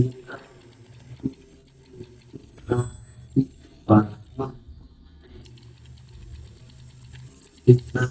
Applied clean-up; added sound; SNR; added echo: neural mask model DeepFilterNet 3.